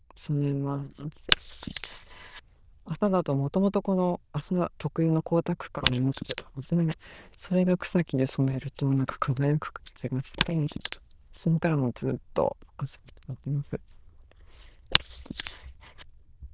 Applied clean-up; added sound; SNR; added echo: neural diffusion model UNIVERSE++.